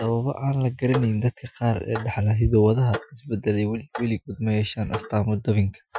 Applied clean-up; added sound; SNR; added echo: classical method Wiener filter.